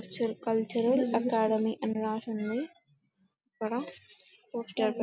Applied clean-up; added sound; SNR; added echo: none; none; none; none.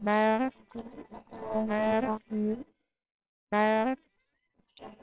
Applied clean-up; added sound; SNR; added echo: neural separator model SepFormer WHAMR!.